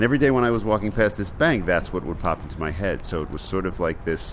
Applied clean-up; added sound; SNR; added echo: none; none; none; none.